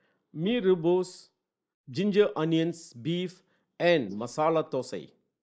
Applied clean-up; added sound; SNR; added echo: neural mask model Resemble Enhance denoiser.